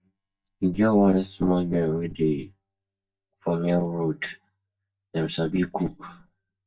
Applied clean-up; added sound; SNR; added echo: neural mask model DeepFilterNet 3.